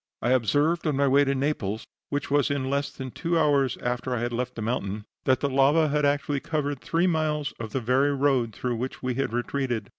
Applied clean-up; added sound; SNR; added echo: none; none; none; none.